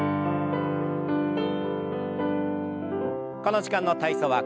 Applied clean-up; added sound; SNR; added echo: none; none; none; none.